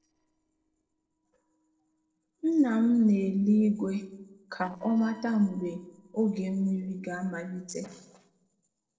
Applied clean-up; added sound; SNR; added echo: neural separator model SepFormer DNS4.